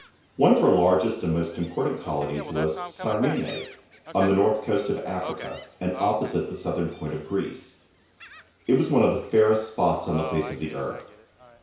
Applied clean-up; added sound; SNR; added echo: none; Gull, seagull; 16 dB; reverberation time 0.6 s.